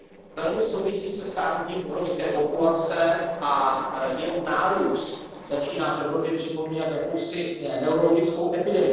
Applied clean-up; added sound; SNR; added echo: neural separator model SepFormer DNS4.